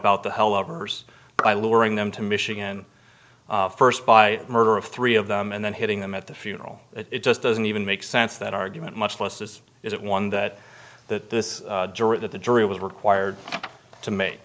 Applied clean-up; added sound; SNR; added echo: none; none; none; none.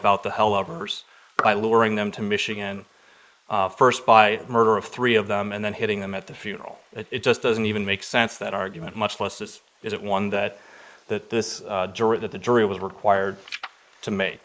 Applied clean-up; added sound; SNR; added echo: neural mask model Resemble Enhance denoiser.